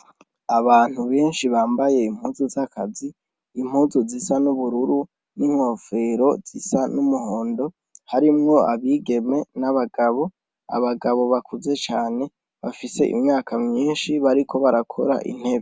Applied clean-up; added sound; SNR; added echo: none; none; none; none.